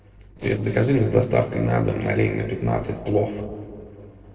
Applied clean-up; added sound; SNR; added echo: neural separator model SepFormer DNS4.